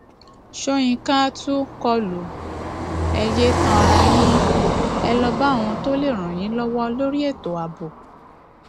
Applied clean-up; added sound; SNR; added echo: none; Car passing by; 0 dB; none.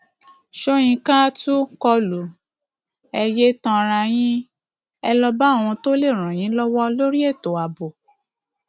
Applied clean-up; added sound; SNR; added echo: none; none; none; none.